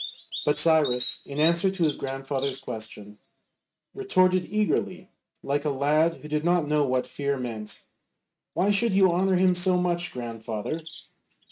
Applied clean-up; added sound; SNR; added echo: neural mask model RNNoise.